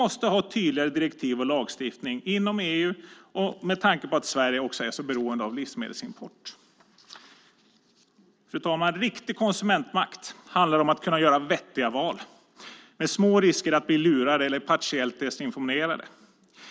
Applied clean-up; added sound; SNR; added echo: none; none; none; none.